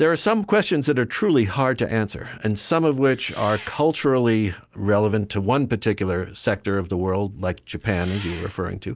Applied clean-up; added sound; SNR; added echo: none; Engine; 19 dB; none.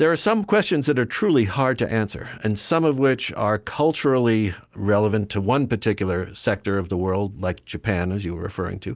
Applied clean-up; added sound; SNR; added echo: none; none; none; none.